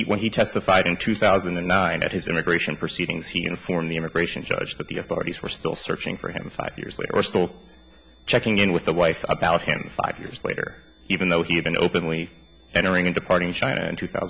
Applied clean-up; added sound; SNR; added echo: none; none; none; none.